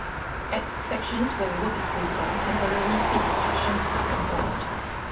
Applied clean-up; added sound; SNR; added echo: none; Motor vehicle (road); -4 dB; reverberation time 0.3 s.